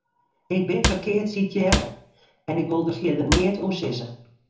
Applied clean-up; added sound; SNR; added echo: none; Cupboard open or close / Drawer open or close; 2 dB; reverberation time 0.6 s.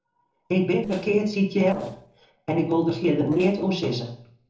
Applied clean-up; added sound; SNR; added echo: neural separator model SepFormer DNS4.